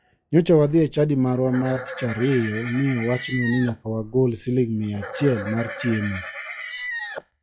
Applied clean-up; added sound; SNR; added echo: classical method log-MMSE.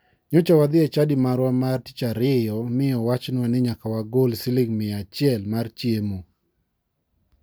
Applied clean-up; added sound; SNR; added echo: none; none; none; none.